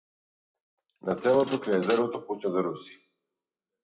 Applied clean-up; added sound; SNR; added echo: classical method WPE with log-MMSE.